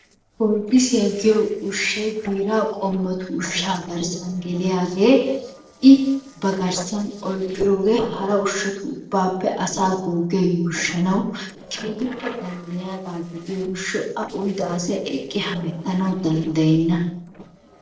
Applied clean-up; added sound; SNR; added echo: neural separator model SepFormer DNS4.